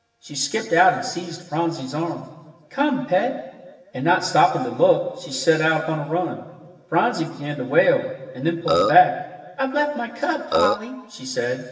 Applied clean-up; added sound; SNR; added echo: none; Burping, eructation; -1 dB; reverberation time 1.4 s.